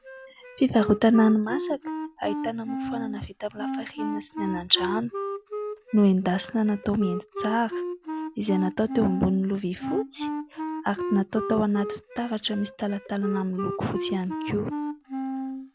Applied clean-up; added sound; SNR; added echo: none; Wind instrument, woodwind instrument; 7 dB; none.